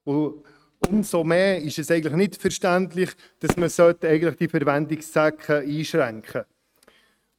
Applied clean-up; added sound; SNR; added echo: neural mask model RNNoise.